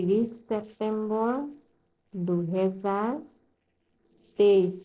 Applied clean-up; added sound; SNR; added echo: neural separator model SepFormer DNS4.